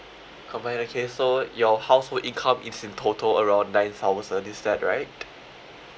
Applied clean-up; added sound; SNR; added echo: none; none; none; none.